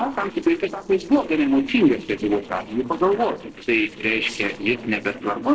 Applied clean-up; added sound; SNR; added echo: neural separator model SepFormer DNS4.